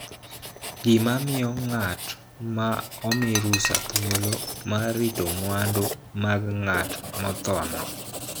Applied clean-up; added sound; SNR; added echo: none; Writing + Shatter; 6 dB; none.